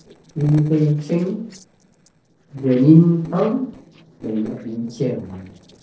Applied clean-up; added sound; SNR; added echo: neural separator model SepFormer DNS4.